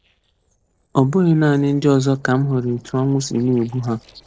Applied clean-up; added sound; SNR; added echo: neural separator model SepFormer DNS4.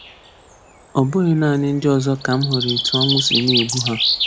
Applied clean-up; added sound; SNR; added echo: none; Bird; 4 dB; none.